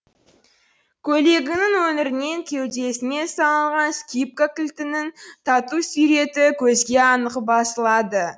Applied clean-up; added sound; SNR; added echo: none; none; none; none.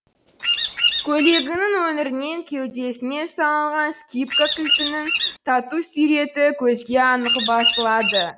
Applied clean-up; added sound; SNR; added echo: none; Bird vocalization, bird call, bird song; 0 dB; none.